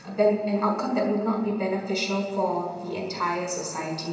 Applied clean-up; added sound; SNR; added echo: none; none; none; reverberation time 0.9 s.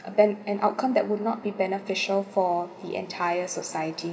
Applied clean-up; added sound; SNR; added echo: none; none; none; none.